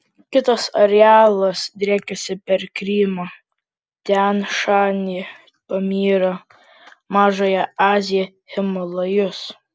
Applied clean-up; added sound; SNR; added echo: none; none; none; none.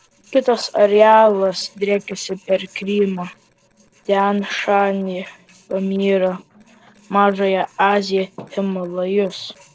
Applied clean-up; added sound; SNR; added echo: neural separator model SepFormer DNS4.